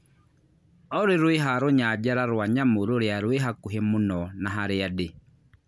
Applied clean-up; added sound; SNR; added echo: none; none; none; none.